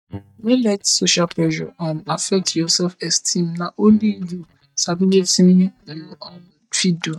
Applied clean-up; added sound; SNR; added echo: neural mask model DeepFilterNet 3.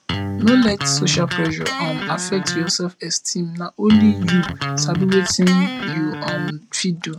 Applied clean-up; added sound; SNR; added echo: none; Electric guitar; 5 dB; none.